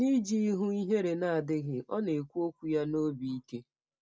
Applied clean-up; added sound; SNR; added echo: none; none; none; none.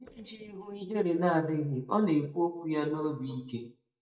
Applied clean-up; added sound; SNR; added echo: neural mask model DeepFilterNet 3.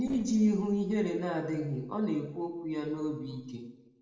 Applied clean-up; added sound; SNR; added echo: neural separator model SepFormer DNS4.